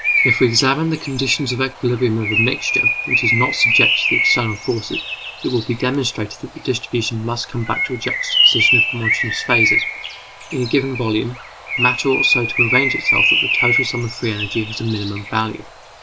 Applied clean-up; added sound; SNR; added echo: none; Bird; -1 dB; none.